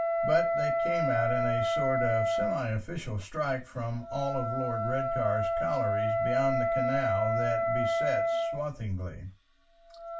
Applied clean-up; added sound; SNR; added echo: none; Wind instrument, woodwind instrument; -3 dB; reverberation time 0.2 s.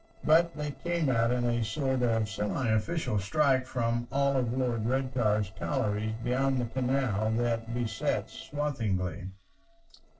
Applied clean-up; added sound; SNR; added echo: neural separator model SepFormer DNS4.